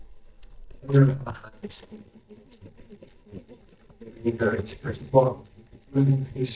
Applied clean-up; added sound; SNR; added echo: neural mask model DeepFilterNet 3.